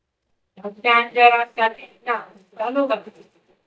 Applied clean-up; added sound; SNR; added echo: neural mask model DeepFilterNet 3.